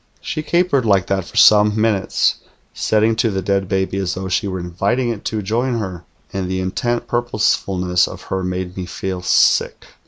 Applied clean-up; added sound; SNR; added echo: none; none; none; none.